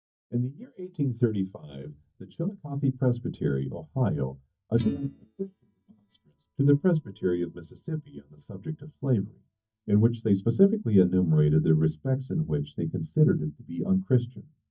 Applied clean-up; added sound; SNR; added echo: neural mask model DeepFilterNet 3.